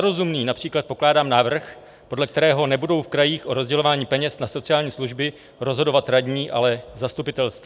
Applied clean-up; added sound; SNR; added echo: none; none; none; none.